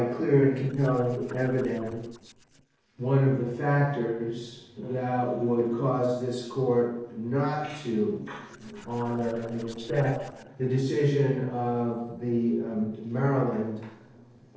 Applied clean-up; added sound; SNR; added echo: neural separator model SepFormer DNS4.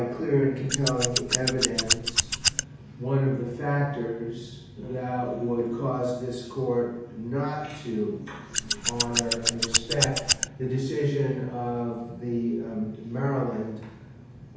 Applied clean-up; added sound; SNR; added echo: none; Scissors; -2 dB; reverberation time 0.8 s.